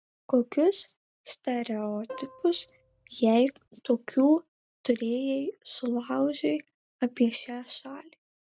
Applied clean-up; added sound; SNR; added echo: none; Plucked string instrument; 19 dB; none.